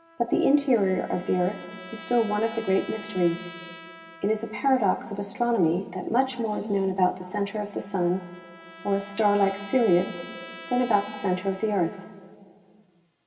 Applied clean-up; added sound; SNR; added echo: none; Trumpet; 19 dB; reverberation time 2.3 s.